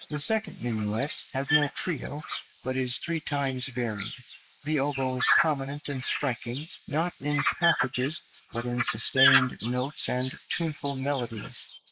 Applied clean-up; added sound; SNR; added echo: neural mask model Resemble Enhance denoiser.